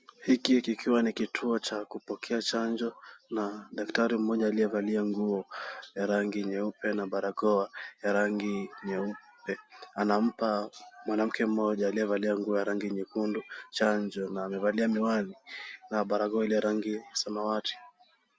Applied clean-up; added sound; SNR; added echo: none; none; none; none.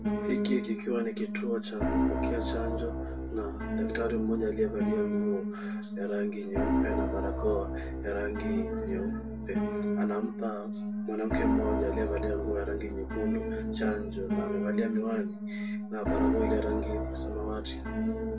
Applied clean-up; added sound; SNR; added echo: none; Piano; -3 dB; reverberation time 0.2 s.